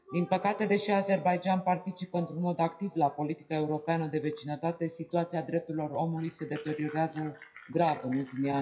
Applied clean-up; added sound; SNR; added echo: classical method WPE with log-MMSE.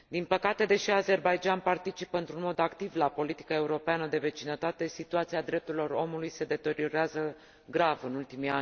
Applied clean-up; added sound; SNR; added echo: none; none; none; none.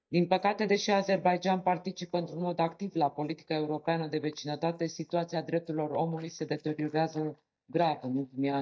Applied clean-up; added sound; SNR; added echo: neural mask model DeepFilterNet 3.